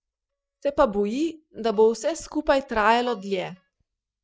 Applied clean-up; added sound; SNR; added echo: neural mask model DeepFilterNet 3.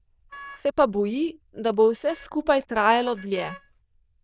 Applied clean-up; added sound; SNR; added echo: neural diffusion model UNIVERSE++.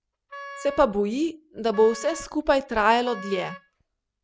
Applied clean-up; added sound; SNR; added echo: none; Wind instrument, woodwind instrument; 17 dB; none.